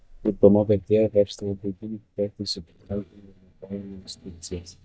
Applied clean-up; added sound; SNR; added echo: neural mask model DeepFilterNet 3.